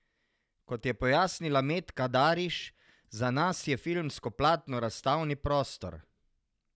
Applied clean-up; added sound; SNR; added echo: none; none; none; none.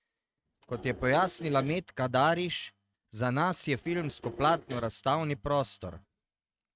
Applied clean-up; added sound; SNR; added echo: neural mask model RNNoise.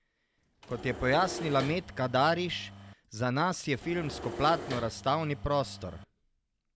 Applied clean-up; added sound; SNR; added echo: none; Engine / Mechanisms; 11 dB; none.